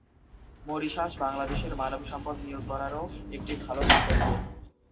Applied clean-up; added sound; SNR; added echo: none; Sliding door / Slam; -4 dB; reverberation time 1.0 s.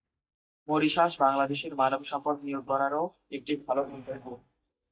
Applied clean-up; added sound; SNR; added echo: neural mask model DeepFilterNet 3.